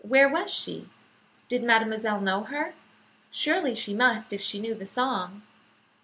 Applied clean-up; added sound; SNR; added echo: none; none; none; none.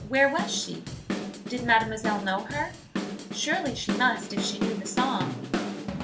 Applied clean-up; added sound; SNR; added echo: none; Drum / Drum kit; 4 dB; reverberation time 0.3 s.